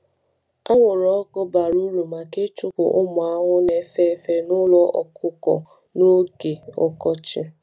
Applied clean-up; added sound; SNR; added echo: none; none; none; none.